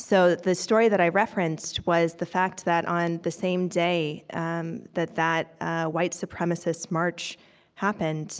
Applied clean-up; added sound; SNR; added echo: none; none; none; none.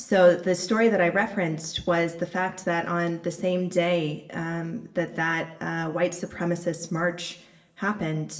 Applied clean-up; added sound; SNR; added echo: none; none; none; reverberation time 0.7 s.